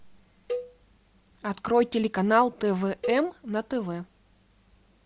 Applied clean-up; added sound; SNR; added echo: none; Cowbell; 12 dB; none.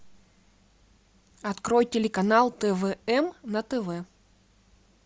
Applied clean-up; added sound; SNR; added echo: none; none; none; none.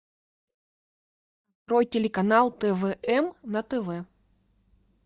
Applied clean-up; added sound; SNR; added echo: neural mask model DeepFilterNet 3.